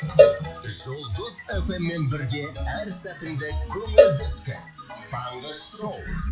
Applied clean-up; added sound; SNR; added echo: classical method log-MMSE.